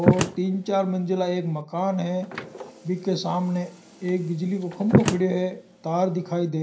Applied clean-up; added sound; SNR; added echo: none; Slam; 3 dB; reverberation time 0.3 s.